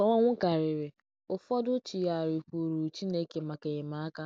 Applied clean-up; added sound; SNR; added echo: none; none; none; none.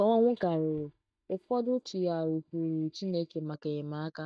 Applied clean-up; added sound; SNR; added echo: neural mask model DeepFilterNet 3.